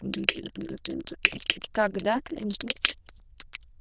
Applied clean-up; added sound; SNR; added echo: neural diffusion model UNIVERSE++.